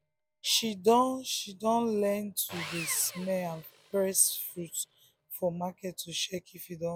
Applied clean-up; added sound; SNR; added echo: none; Sawing; 18 dB; none.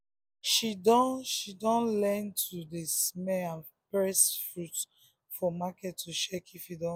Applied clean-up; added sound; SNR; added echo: none; none; none; none.